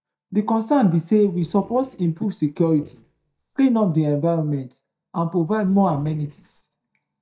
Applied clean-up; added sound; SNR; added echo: neural mask model DeepFilterNet 3.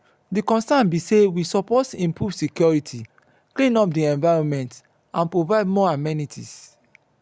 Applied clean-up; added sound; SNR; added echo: none; none; none; none.